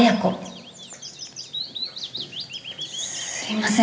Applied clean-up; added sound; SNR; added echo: none; Bird vocalization, bird call, bird song; 10 dB; reverberation time 0.8 s.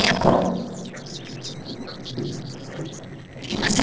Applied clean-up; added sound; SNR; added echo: neural separator model SepFormer DNS4.